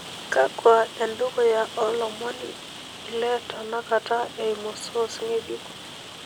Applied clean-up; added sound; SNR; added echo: none; Rain; 14 dB; none.